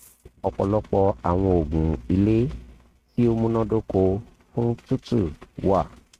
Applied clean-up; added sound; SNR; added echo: neural mask model RNNoise.